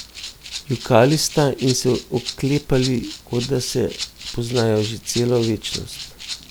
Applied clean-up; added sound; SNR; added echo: none; Rattle (instrument); 13 dB; none.